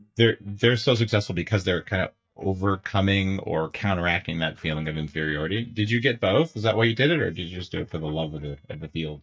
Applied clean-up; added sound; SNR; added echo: neural mask model DeepFilterNet 3.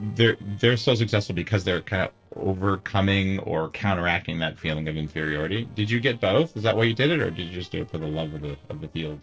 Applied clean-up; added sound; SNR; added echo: neural separator model SepFormer DNS4.